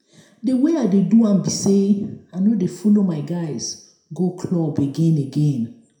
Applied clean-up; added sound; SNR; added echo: none; none; none; reverberation time 0.6 s.